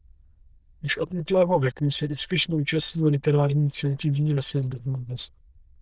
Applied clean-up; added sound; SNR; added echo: neural diffusion model UNIVERSE++.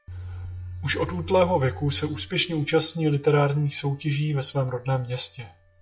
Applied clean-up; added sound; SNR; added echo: classical method log-MMSE.